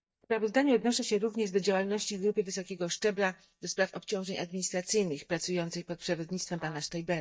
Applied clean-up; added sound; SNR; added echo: neural mask model DeepFilterNet 3.